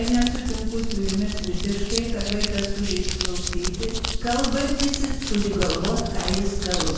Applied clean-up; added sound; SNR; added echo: none; Crumpling, crinkling; -1 dB; reverberation time 1.0 s.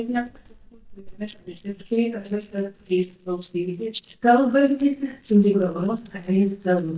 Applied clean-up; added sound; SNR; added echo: neural mask model DeepFilterNet 3.